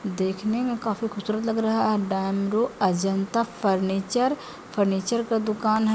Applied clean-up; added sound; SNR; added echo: none; none; none; none.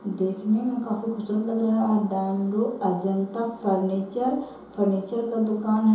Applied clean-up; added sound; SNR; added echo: none; none; none; reverberation time 2.8 s.